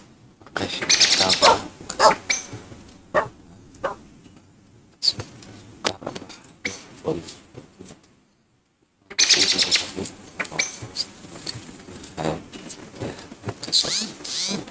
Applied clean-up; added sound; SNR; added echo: neural mask model RNNoise.